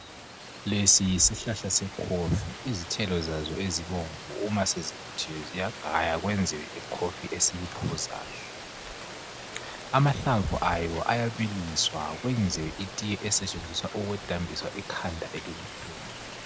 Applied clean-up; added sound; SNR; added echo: none; Rain; 11 dB; none.